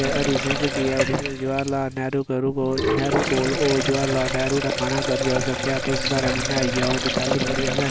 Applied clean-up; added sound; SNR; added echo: none; Sink (filling or washing); 2 dB; none.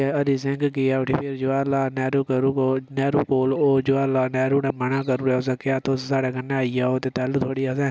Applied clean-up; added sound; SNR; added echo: none; none; none; none.